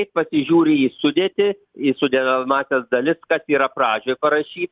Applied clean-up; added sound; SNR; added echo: none; none; none; none.